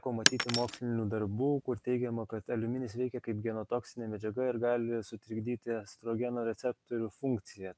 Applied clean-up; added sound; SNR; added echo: none; Shatter; 1 dB; none.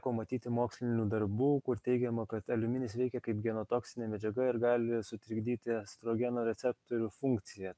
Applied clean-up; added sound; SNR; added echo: none; none; none; none.